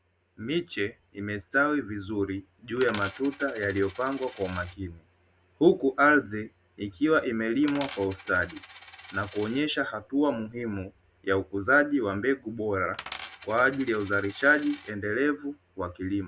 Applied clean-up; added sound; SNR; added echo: none; Coin (dropping); 16 dB; none.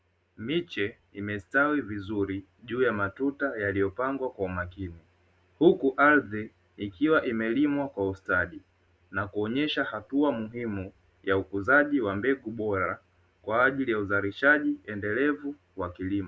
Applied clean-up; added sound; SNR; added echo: none; none; none; none.